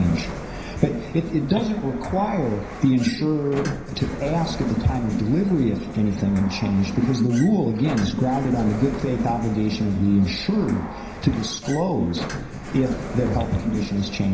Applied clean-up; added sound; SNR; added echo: none; Sliding door; 11 dB; reverberation time 0.9 s.